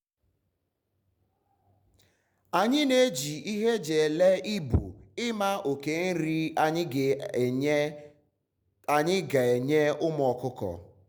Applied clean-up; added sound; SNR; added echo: none; none; none; none.